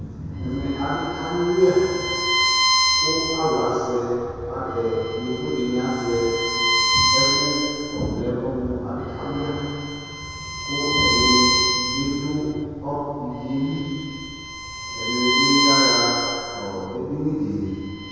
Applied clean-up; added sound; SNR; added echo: none; Bowed string instrument; 0 dB; reverberation time 2.2 s.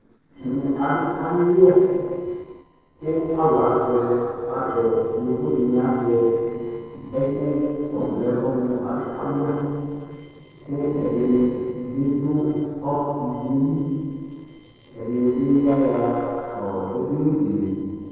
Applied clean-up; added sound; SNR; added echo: neural separator model SepFormer DNS4.